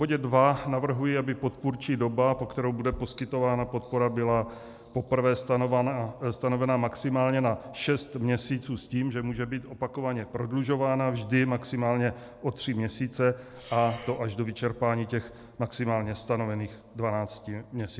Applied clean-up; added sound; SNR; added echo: none; Breathing; 20 dB; none.